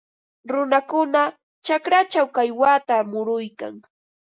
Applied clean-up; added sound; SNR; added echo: none; none; none; none.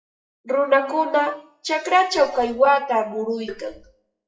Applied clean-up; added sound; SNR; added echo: classical method WPE with log-MMSE.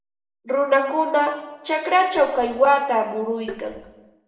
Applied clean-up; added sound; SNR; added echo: none; Tap; 17 dB; reverberation time 0.9 s.